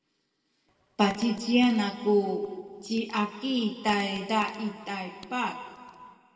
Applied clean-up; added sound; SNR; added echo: neural separator model SepFormer DNS4.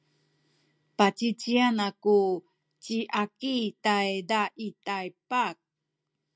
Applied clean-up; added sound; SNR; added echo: none; none; none; none.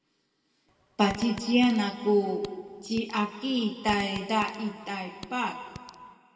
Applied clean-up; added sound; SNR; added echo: none; Fart; 19 dB; reverberation time 1.8 s.